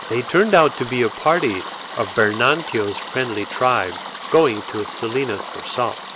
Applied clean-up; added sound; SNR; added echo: none; Stream; 9 dB; none.